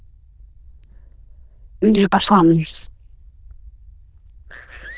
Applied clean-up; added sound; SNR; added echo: neural diffusion model UNIVERSE++.